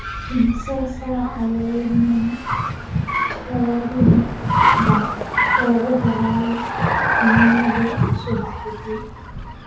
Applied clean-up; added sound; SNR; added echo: none; Car; 3 dB; reverberation time 0.8 s.